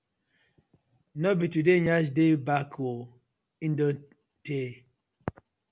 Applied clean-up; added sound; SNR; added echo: none; none; none; none.